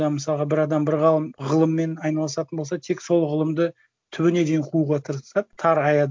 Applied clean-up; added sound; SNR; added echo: none; none; none; none.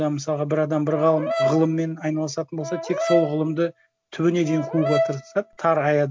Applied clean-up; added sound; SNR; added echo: none; Brass instrument; 6 dB; none.